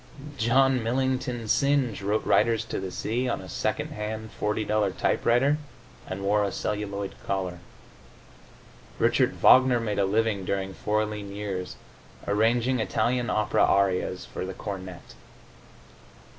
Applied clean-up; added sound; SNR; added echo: none; none; none; none.